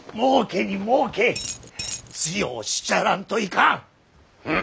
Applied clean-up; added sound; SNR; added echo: none; Coin (dropping); 8 dB; none.